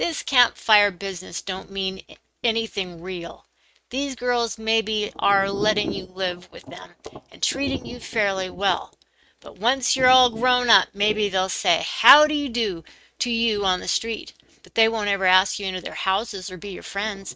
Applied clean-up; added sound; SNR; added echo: neural mask model RNNoise.